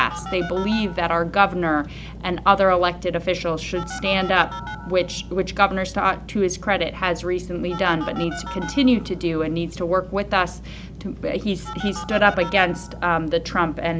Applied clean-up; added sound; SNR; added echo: none; Telephone; 17 dB; none.